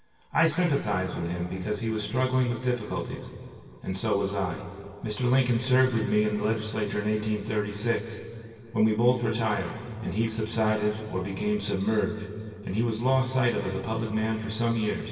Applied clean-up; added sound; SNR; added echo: none; none; none; reverberation time 2.5 s.